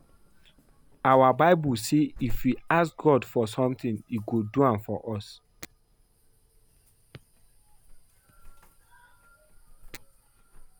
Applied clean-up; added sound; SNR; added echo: none; Alarm / Insect; 14 dB; none.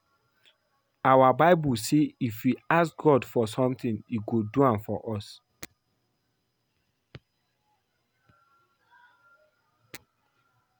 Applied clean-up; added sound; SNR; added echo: none; none; none; none.